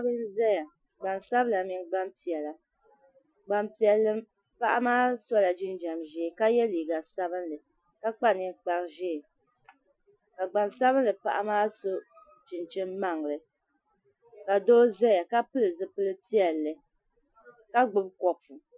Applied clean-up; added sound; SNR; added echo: classical method Wiener filter.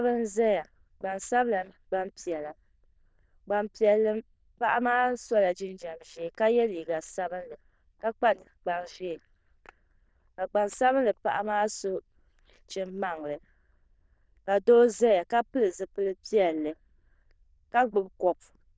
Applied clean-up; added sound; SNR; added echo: neural diffusion model UNIVERSE++.